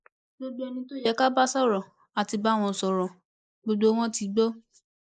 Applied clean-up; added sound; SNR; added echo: neural mask model Resemble Enhance denoiser.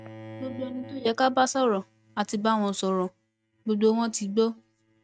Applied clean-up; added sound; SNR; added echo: neural mask model RNNoise.